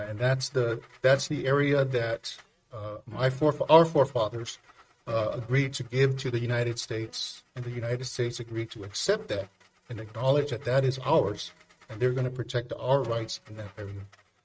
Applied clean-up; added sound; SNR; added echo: neural mask model RNNoise.